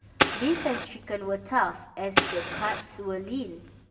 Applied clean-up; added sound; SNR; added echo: none; Fire; 1 dB; reverberation time 0.9 s.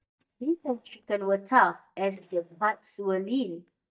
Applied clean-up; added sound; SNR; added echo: neural mask model DeepFilterNet 3.